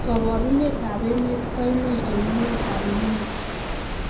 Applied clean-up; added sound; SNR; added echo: none; Waves, surf; 1 dB; reverberation time 0.6 s.